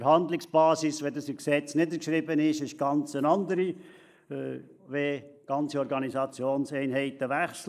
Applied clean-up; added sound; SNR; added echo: neural mask model Resemble Enhance denoiser.